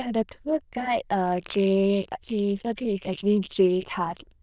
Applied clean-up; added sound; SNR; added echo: neural diffusion model UNIVERSE++.